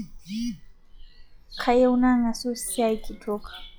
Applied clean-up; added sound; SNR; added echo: classical method log-MMSE.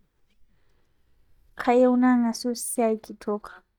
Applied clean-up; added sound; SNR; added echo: neural mask model DeepFilterNet 3.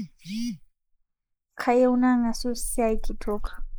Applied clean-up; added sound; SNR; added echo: neural mask model Resemble Enhance denoiser.